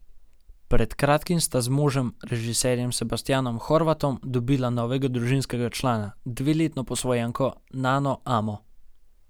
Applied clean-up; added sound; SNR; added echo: none; none; none; none.